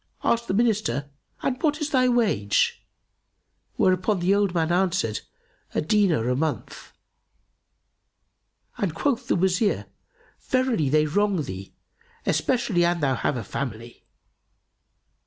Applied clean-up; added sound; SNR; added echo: none; none; none; none.